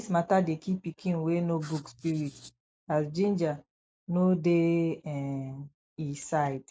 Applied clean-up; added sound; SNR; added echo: neural mask model Resemble Enhance denoiser.